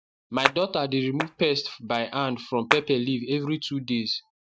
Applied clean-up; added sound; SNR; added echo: neural mask model RNNoise.